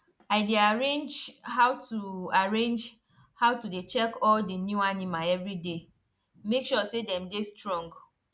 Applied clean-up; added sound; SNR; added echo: none; none; none; none.